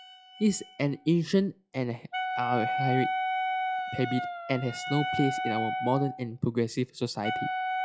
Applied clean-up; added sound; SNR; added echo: classical method log-MMSE.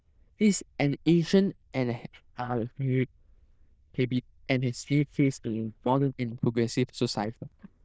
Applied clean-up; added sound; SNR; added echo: neural diffusion model UNIVERSE++.